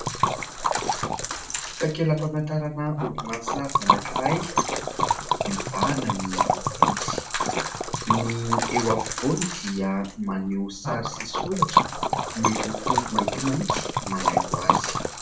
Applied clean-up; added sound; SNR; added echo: none; Liquid; -3 dB; reverberation time 0.4 s.